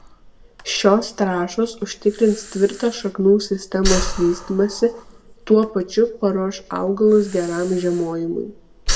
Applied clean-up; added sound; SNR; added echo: none; Breathing; 10 dB; reverberation time 0.5 s.